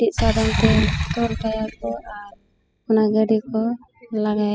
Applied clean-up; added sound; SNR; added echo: classical method spectral subtraction.